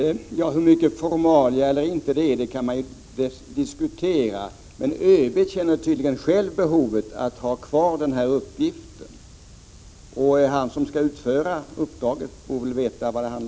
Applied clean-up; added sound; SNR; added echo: none; none; none; none.